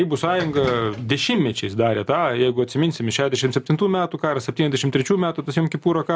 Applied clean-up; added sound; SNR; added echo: none; Subway, metro, underground; 13 dB; none.